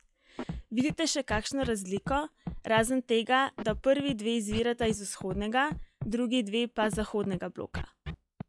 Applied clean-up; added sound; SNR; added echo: classical method log-MMSE.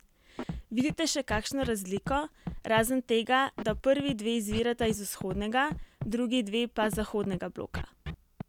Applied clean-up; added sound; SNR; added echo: none; Scratching (performance technique); 10 dB; none.